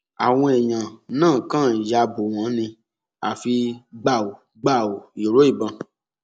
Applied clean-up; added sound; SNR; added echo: none; none; none; none.